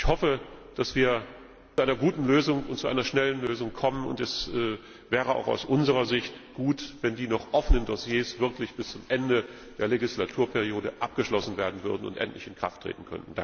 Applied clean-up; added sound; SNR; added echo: none; none; none; none.